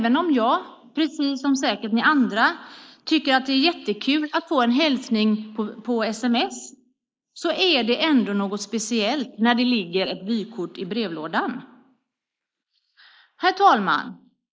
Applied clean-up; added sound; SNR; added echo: neural mask model Resemble Enhance denoiser.